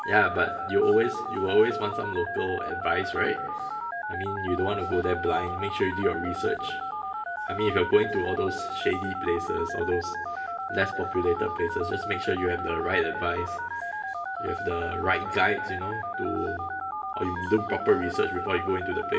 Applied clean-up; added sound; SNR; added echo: none; Telephone; 5 dB; reverberation time 1.5 s.